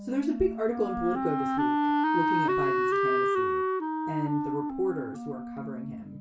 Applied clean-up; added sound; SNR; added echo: none; Wind instrument, woodwind instrument; -4 dB; reverberation time 0.3 s.